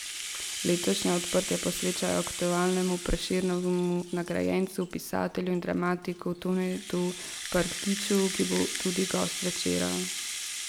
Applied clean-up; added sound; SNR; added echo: none; Rattle (instrument); 7 dB; none.